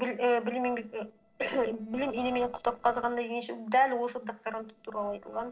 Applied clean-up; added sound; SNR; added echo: neural separator model SepFormer DNS4.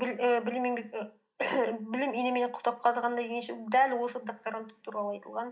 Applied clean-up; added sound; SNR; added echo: neural mask model Resemble Enhance denoiser.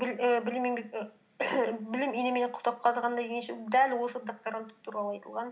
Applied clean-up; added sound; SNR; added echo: none; none; none; none.